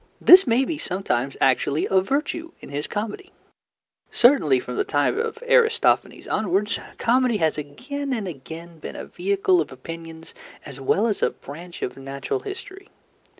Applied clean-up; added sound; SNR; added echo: none; none; none; none.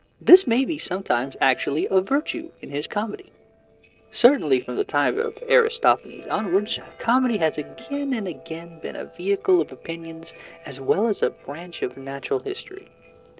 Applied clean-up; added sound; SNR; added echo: neural separator model SepFormer DNS4.